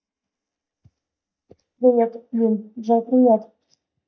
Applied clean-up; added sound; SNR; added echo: neural mask model DeepFilterNet 3.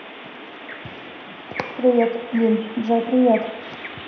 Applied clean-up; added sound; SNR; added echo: none; Bird vocalization, bird call, bird song; 14 dB; reverberation time 0.9 s.